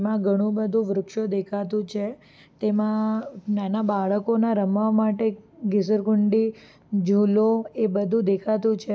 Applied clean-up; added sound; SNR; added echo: none; none; none; none.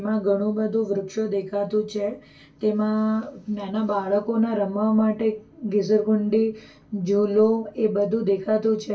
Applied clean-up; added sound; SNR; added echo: none; none; none; reverberation time 0.2 s.